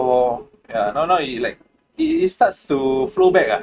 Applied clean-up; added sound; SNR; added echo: neural mask model RNNoise.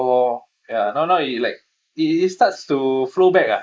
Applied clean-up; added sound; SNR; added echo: neural mask model Resemble Enhance denoiser.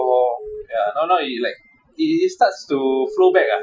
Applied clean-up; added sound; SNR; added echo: classical method Wiener filter.